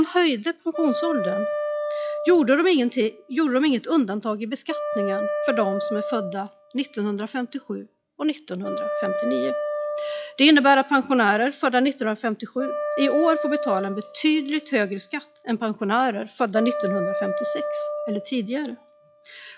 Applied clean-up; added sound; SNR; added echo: classical method log-MMSE.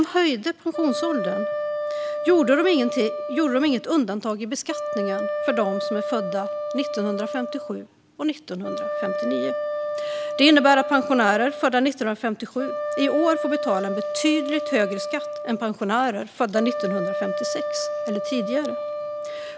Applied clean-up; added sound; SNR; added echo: none; Wind instrument, woodwind instrument; 5 dB; none.